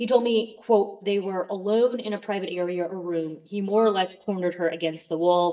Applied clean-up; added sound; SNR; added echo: neural mask model DeepFilterNet 3.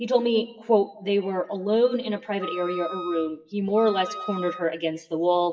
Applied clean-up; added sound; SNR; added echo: classical method WPE with log-MMSE.